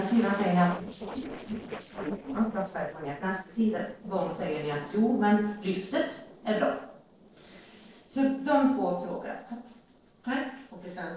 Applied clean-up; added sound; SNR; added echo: neural separator model SepFormer DNS4.